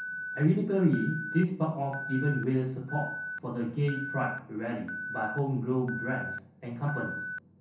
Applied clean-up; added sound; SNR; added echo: none; Alarm; 9 dB; reverberation time 0.6 s.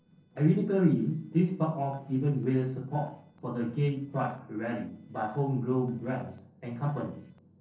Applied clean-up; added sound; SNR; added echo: neural separator model SepFormer DNS4.